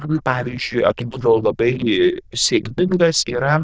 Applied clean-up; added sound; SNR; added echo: neural diffusion model UNIVERSE++.